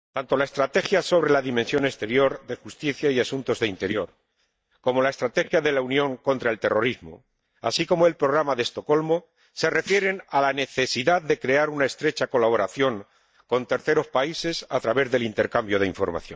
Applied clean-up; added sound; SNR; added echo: neural mask model DeepFilterNet 3.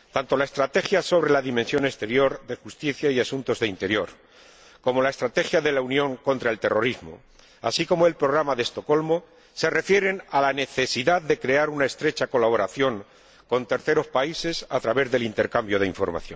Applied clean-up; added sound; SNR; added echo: none; none; none; none.